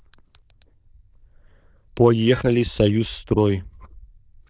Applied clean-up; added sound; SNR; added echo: neural diffusion model UNIVERSE++.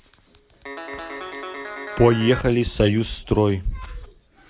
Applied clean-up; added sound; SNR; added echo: none; Guitar; 11 dB; none.